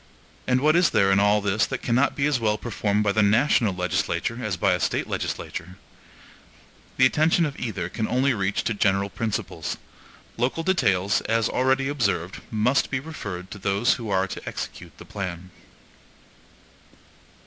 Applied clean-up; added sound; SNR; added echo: none; none; none; none.